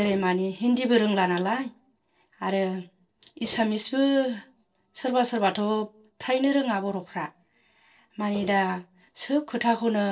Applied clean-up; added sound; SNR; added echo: neural separator model SepFormer DNS4.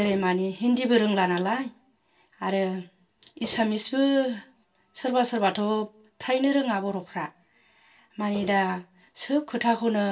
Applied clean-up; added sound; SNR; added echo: none; Walk, footsteps; 14 dB; reverberation time 0.2 s.